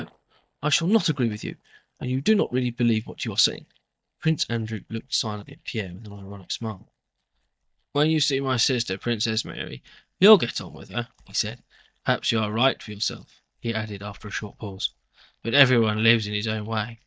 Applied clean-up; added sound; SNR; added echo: neural mask model DeepFilterNet 3.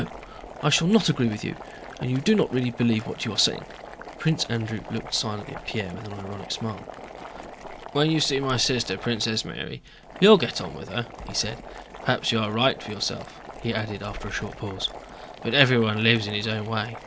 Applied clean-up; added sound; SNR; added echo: none; Boiling; 15 dB; none.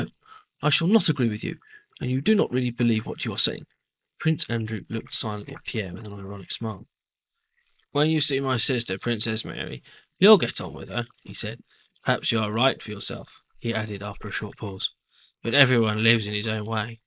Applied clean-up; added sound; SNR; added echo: neural mask model Resemble Enhance denoiser.